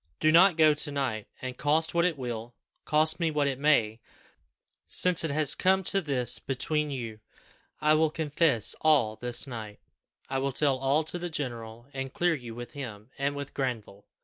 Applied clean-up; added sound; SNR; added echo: none; none; none; none.